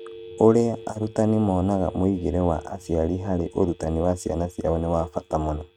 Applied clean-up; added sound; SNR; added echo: neural mask model RNNoise.